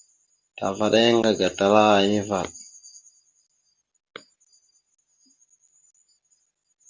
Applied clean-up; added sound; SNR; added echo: none; none; none; none.